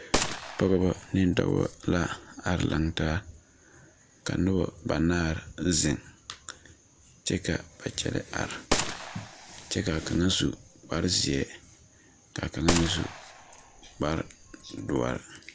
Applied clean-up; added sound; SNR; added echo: none; Gunshot, gunfire; 5 dB; none.